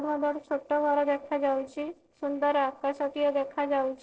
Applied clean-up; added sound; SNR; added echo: neural separator model SepFormer DNS4.